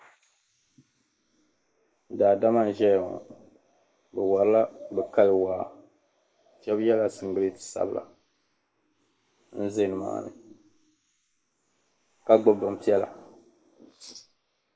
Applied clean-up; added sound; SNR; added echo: neural mask model Resemble Enhance denoiser.